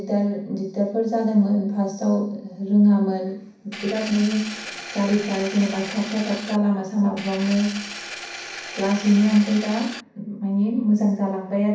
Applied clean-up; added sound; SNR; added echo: none; Engine; 12 dB; reverberation time 0.6 s.